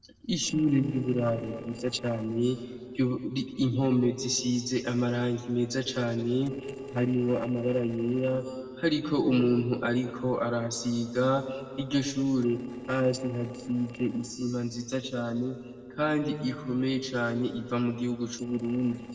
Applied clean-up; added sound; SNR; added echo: neural separator model SepFormer DNS4.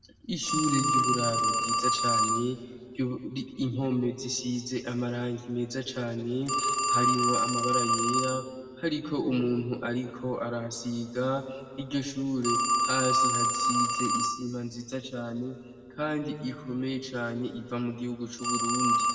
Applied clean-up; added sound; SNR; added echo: none; Telephone; -1 dB; reverberation time 1.8 s.